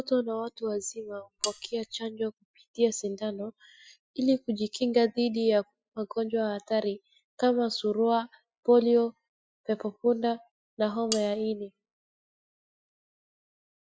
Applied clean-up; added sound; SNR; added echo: classical method spectral subtraction.